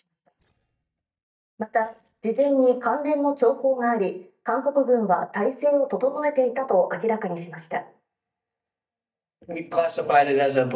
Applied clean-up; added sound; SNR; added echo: neural mask model DeepFilterNet 3.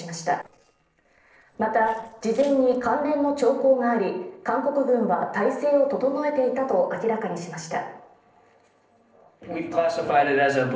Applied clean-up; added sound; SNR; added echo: neural separator model SepFormer DNS4.